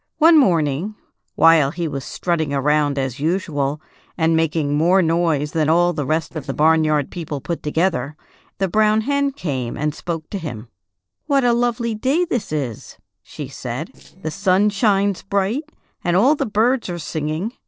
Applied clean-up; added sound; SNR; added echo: neural separator model SepFormer DNS4.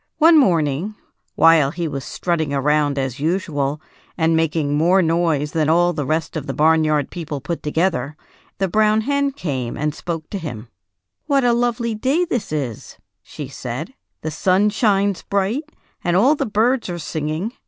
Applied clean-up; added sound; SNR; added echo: none; none; none; none.